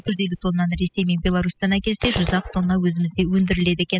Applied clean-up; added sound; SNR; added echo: classical method spectral subtraction.